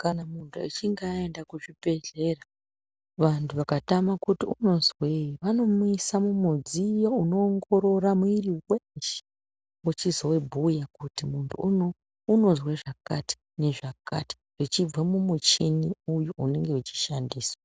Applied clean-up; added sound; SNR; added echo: none; none; none; none.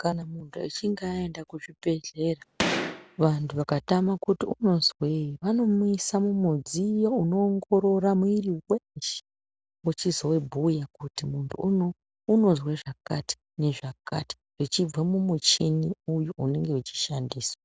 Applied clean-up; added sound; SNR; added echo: none; Gunshot, gunfire; 5 dB; none.